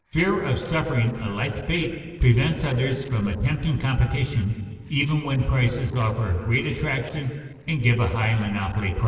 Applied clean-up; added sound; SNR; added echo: neural separator model SepFormer DNS4.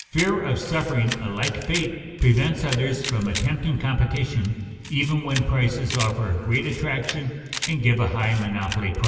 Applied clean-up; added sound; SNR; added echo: none; Camera; 13 dB; reverberation time 2.5 s.